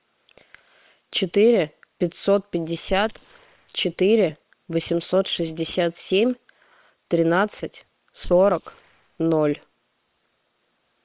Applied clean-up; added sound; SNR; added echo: neural separator model SepFormer WHAM!.